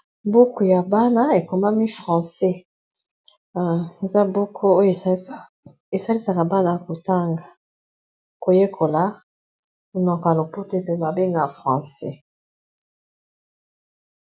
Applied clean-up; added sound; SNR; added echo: none; none; none; none.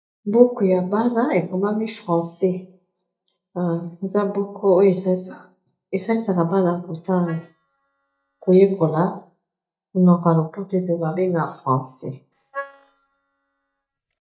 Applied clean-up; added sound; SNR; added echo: neural mask model DeepFilterNet 3.